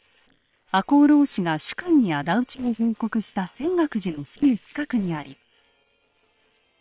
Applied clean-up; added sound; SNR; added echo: neural separator model SepFormer WHAM!.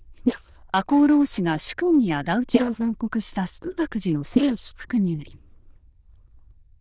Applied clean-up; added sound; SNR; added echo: neural diffusion model UNIVERSE++.